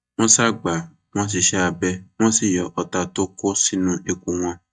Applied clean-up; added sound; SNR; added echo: neural mask model DeepFilterNet 3.